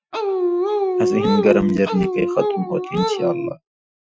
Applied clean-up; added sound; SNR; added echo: classical method Wiener filter.